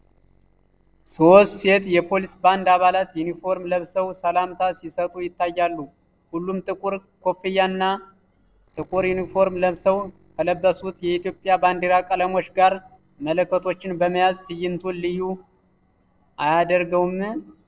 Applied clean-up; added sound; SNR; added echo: neural separator model SepFormer DNS4.